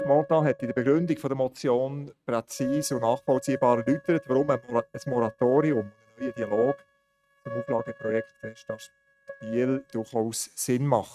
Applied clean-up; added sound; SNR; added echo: neural mask model RNNoise.